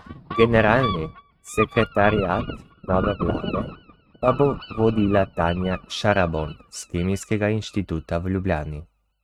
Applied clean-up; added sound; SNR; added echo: neural mask model RNNoise.